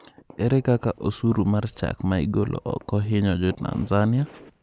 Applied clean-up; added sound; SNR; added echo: none; none; none; none.